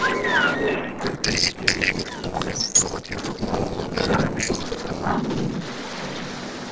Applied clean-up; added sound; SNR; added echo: neural separator model SepFormer DNS4.